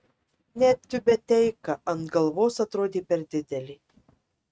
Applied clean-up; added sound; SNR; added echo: neural mask model RNNoise.